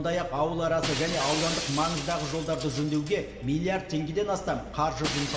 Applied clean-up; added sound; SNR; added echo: none; Shatter; 8 dB; reverberation time 2.0 s.